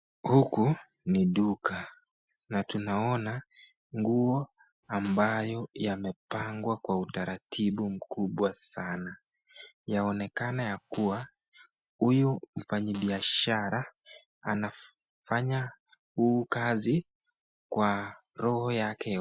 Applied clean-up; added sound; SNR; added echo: classical method Wiener filter.